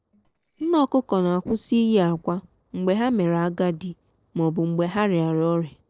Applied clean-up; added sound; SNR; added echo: neural separator model SepFormer DNS4.